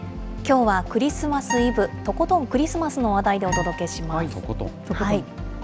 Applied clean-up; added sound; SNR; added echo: none; Acoustic guitar; 12 dB; none.